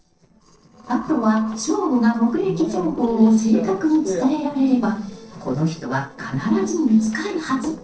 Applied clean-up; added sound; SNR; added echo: neural separator model SepFormer DNS4.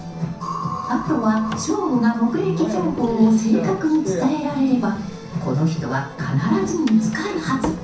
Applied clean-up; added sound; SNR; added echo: none; Door; 18 dB; reverberation time 0.6 s.